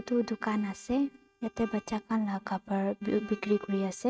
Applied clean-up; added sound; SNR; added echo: neural mask model RNNoise.